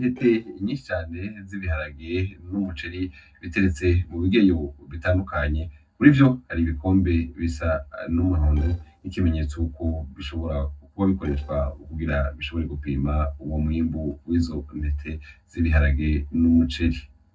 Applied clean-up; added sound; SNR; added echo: neural separator model SepFormer DNS4.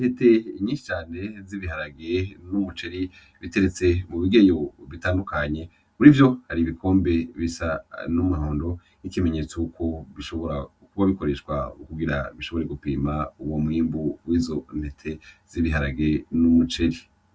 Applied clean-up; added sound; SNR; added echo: none; none; none; none.